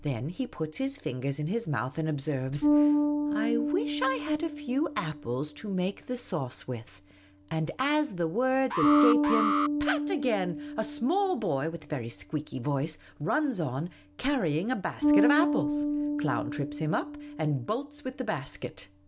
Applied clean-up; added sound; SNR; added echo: none; Bass guitar + Alarm; 1 dB; none.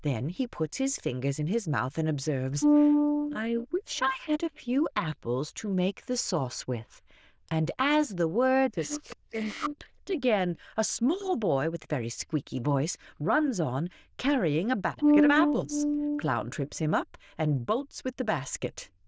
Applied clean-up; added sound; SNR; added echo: neural diffusion model UNIVERSE++.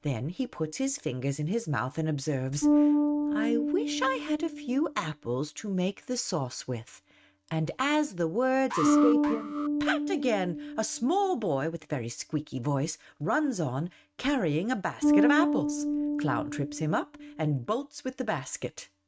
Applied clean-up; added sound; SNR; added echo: neural mask model RNNoise.